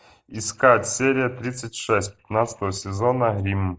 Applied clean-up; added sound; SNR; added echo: neural mask model Resemble Enhance denoiser.